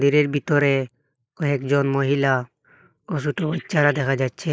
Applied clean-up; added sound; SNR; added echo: neural mask model Resemble Enhance denoiser.